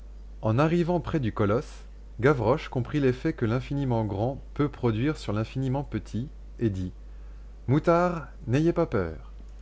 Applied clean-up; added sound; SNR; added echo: none; none; none; none.